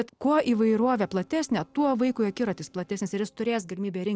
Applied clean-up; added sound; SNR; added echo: neural separator model SepFormer DNS4.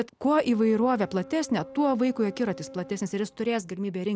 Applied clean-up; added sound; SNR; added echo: none; Boat, Water vehicle; 19 dB; none.